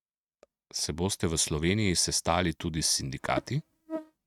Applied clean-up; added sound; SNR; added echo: neural mask model RNNoise.